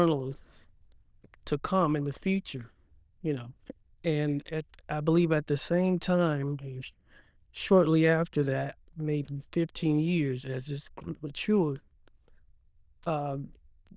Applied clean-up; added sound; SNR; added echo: neural diffusion model UNIVERSE++.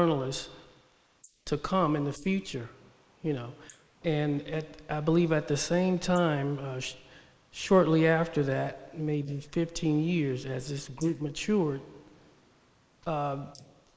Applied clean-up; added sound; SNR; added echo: neural mask model Resemble Enhance denoiser.